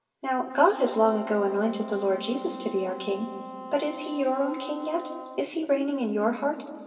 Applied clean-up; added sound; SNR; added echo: none; Wind instrument, woodwind instrument; 14 dB; reverberation time 2.7 s.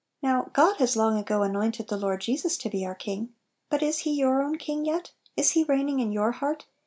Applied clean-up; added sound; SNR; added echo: none; none; none; none.